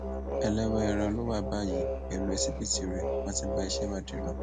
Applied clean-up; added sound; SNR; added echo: none; Musical instrument; 0 dB; none.